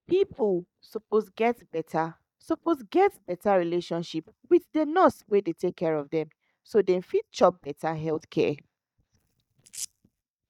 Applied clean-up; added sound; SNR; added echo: neural mask model DeepFilterNet 3.